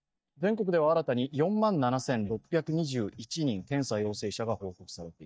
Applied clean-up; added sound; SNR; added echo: neural mask model DeepFilterNet 3.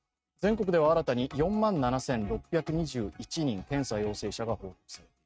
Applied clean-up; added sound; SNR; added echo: neural mask model RNNoise.